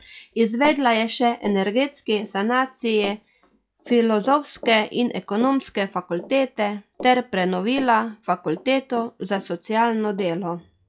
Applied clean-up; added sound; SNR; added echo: classical method log-MMSE.